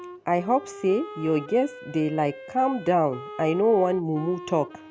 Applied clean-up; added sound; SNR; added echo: none; Wind instrument, woodwind instrument; 16 dB; none.